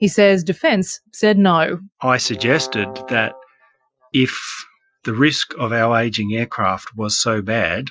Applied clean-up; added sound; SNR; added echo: classical method Wiener filter.